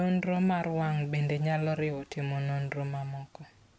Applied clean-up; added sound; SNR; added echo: none; none; none; none.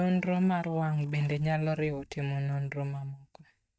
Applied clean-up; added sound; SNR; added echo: neural mask model DeepFilterNet 3.